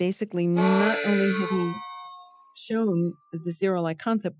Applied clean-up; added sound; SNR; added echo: classical method Wiener filter.